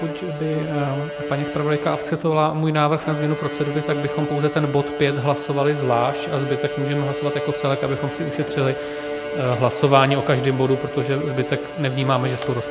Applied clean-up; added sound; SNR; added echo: none; Bowed string instrument; 7 dB; none.